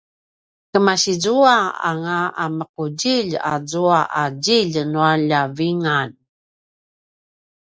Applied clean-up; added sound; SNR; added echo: none; none; none; none.